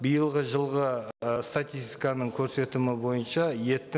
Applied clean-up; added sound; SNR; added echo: none; none; none; none.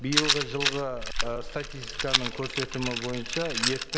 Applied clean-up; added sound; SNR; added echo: none; Rattle; -2 dB; none.